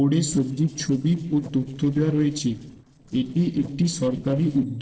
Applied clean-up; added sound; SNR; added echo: neural separator model SepFormer DNS4.